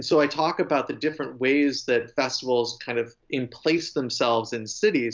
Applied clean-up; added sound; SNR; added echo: none; none; none; none.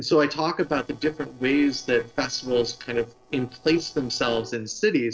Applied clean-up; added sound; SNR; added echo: neural separator model SepFormer DNS4.